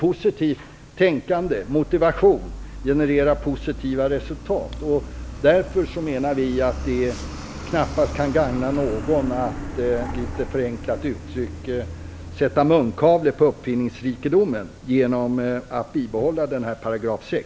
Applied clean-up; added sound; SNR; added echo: none; Truck; 12 dB; none.